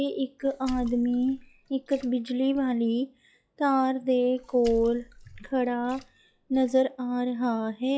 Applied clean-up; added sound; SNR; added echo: classical method log-MMSE.